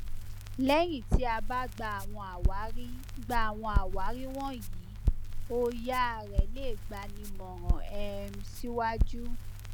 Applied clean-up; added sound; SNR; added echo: none; Crackle; -4 dB; none.